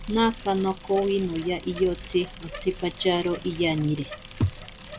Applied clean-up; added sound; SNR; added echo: none; Bicycle; 13 dB; none.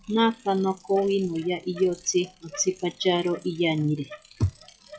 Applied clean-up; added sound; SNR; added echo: classical method log-MMSE.